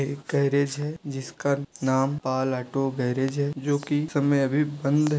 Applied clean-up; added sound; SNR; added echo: none; none; none; none.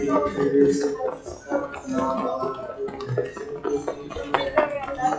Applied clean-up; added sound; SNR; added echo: classical method WPE with log-MMSE.